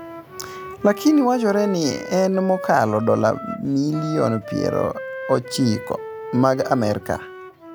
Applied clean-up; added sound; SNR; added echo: none; Wind instrument, woodwind instrument; 12 dB; none.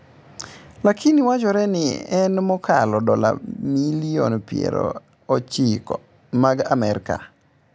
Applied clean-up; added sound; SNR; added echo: none; none; none; none.